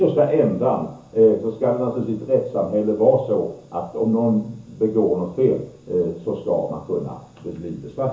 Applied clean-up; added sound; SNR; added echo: none; none; none; reverberation time 0.7 s.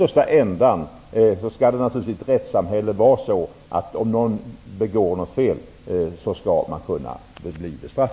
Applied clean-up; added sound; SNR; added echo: none; none; none; none.